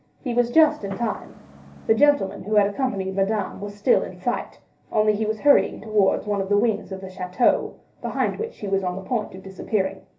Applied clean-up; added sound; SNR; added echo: none; Fireworks; 19 dB; reverberation time 0.3 s.